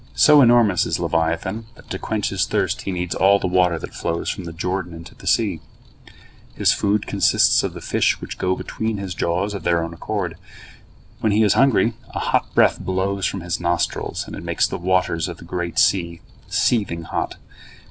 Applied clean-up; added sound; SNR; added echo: none; none; none; none.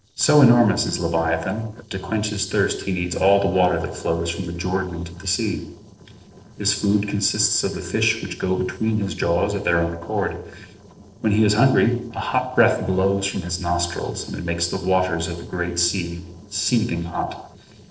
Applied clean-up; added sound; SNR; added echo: neural separator model SepFormer DNS4.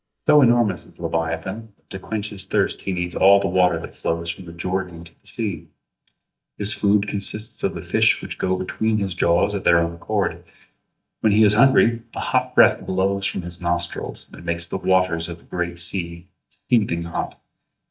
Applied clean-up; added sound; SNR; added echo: neural mask model DeepFilterNet 3.